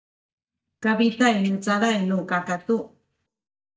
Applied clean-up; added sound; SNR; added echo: neural mask model DeepFilterNet 3.